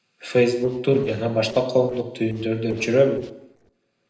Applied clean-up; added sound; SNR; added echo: neural separator model SepFormer DNS4.